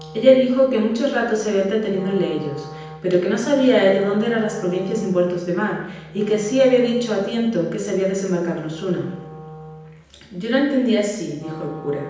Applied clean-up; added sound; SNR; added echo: none; Wind instrument, woodwind instrument; 18 dB; reverberation time 0.9 s.